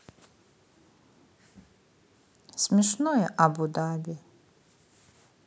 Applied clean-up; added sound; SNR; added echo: none; none; none; none.